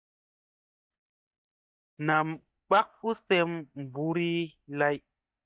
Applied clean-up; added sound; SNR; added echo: neural mask model DeepFilterNet 3.